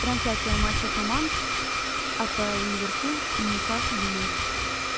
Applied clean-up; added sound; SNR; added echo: none; Domestic sounds, home sounds; -5 dB; none.